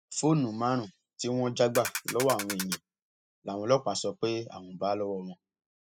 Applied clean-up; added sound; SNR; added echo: classical method spectral subtraction.